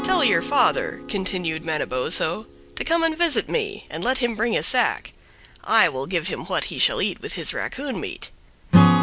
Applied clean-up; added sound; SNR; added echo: none; Acoustic guitar / Strum; 4 dB; none.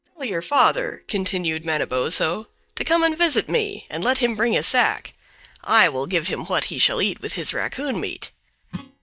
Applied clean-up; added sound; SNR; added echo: neural mask model DeepFilterNet 3.